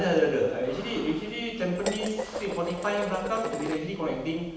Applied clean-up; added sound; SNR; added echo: none; Dishes, pots, and pans; 8 dB; none.